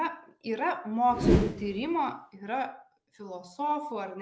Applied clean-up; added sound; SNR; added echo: none; Whoosh, swoosh, swish; -3 dB; none.